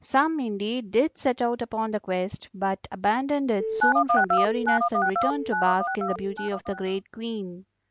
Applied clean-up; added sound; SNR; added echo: none; Telephone; -2 dB; none.